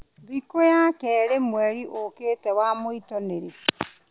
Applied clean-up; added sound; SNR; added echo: none; none; none; none.